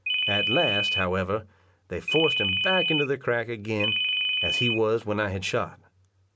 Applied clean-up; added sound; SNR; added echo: none; Ringtone; -2 dB; none.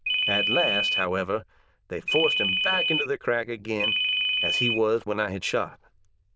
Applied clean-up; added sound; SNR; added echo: neural diffusion model UNIVERSE++.